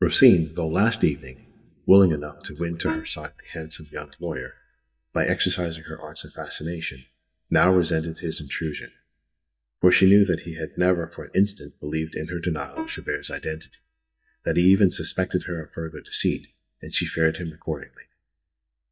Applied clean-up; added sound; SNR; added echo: neural mask model DeepFilterNet 3.